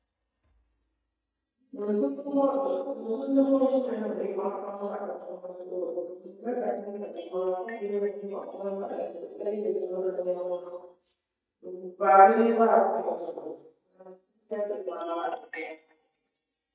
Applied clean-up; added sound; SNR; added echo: neural mask model DeepFilterNet 3.